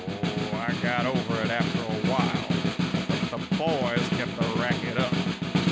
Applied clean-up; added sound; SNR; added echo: none; Snare drum; -5 dB; none.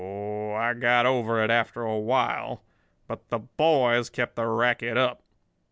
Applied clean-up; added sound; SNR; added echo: none; none; none; none.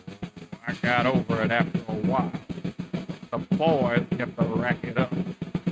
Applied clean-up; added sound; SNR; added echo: neural mask model RNNoise.